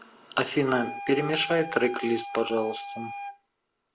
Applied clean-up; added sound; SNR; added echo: none; Wind instrument, woodwind instrument; 11 dB; none.